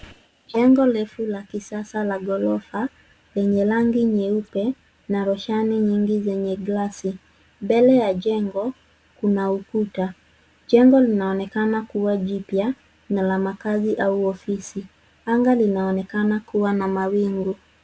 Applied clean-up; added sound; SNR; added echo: none; none; none; none.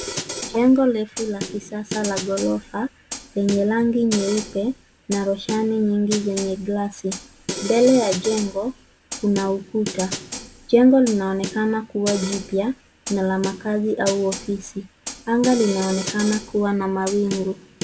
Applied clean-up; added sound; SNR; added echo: none; Snare drum; 11 dB; none.